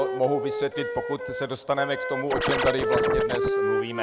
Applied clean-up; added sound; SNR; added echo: none; Scratching (performance technique) + Wind instrument, woodwind instrument; -1 dB; none.